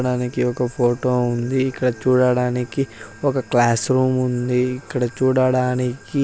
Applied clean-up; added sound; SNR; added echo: none; none; none; none.